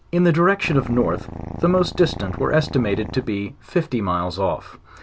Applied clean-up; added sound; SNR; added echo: none; Purr; 10 dB; none.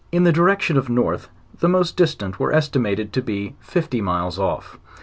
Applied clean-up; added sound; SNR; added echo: none; none; none; none.